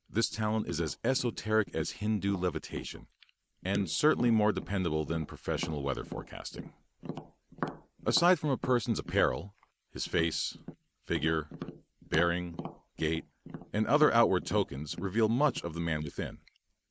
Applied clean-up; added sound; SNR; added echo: neural mask model Resemble Enhance denoiser.